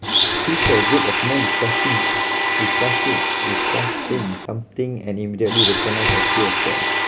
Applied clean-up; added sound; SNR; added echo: none; Domestic sounds, home sounds; -5 dB; none.